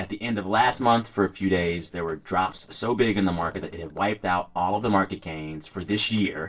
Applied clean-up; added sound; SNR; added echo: neural separator model SepFormer DNS4.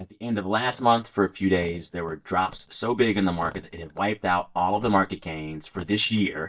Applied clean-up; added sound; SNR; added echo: neural mask model DeepFilterNet 3.